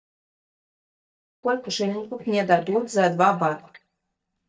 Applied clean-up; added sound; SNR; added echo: neural mask model DeepFilterNet 3.